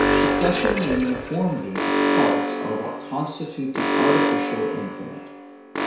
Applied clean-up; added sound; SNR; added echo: none; Alarm; -4 dB; reverberation time 0.6 s.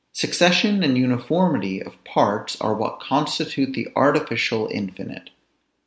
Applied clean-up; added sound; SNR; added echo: none; none; none; none.